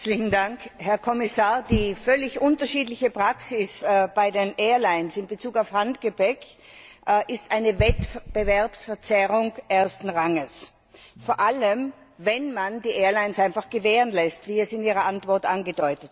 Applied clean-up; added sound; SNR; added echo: none; none; none; none.